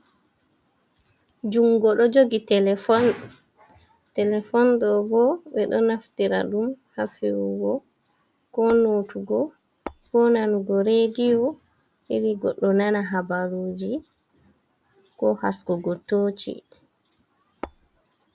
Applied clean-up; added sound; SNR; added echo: none; Tap / Hammer; 16 dB; none.